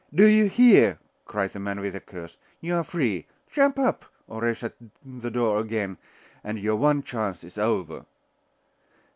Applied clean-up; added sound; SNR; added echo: none; none; none; none.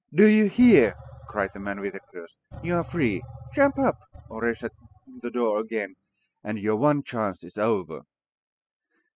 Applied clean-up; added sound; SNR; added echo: classical method spectral subtraction.